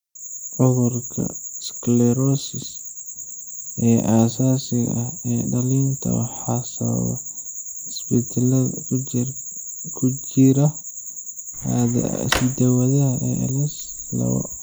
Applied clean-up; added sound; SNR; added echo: none; Drawer open or close; 12 dB; none.